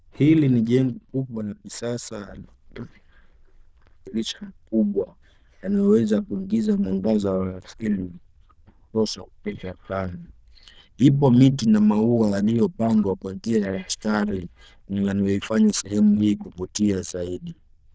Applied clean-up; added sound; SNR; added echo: neural diffusion model UNIVERSE++.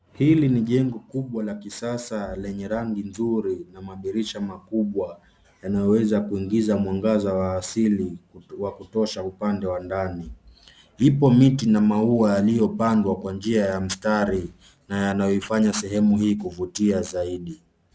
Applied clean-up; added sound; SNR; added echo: none; none; none; none.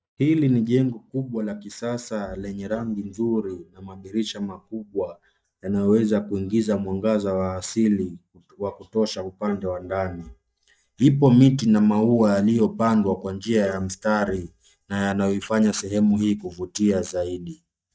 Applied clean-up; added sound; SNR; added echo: neural mask model DeepFilterNet 3.